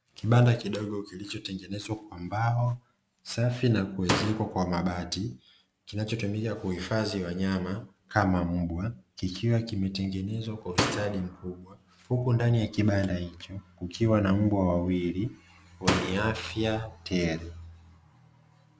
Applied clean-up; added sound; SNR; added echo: none; Slam; 3 dB; none.